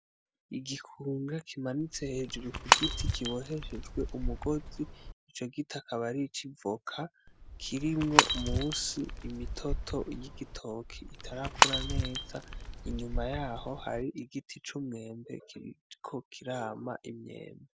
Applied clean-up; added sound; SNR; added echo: none; Shatter / Crushing; -5 dB; none.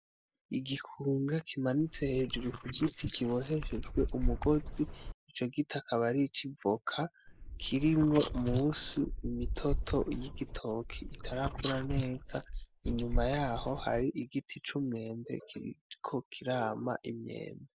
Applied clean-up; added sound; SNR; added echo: neural mask model Resemble Enhance denoiser.